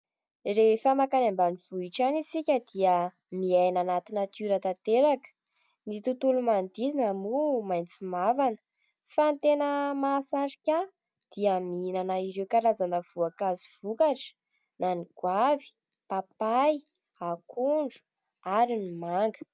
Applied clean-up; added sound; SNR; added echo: none; none; none; none.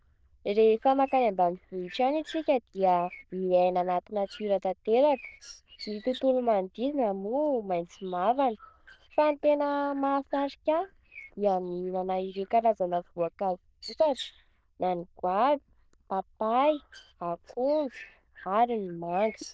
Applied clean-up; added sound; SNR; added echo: neural diffusion model UNIVERSE++.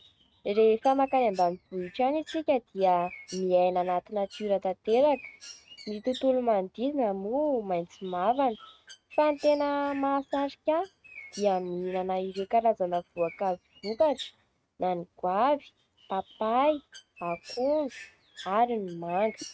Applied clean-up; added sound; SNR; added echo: neural mask model RNNoise.